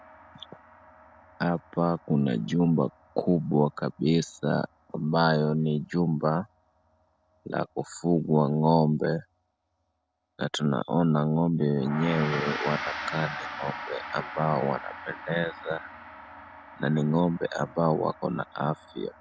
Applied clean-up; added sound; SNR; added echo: none; Gong; 15 dB; none.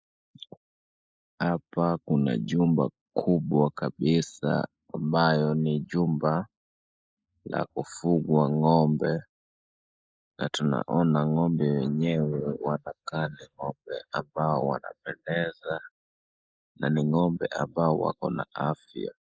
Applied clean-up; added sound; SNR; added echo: neural mask model Resemble Enhance denoiser.